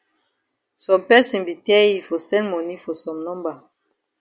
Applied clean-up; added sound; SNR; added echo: none; none; none; none.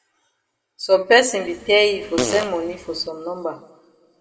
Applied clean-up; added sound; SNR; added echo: none; Fart; 8 dB; reverberation time 1.5 s.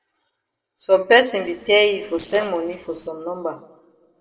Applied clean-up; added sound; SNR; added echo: neural separator model SepFormer DNS4.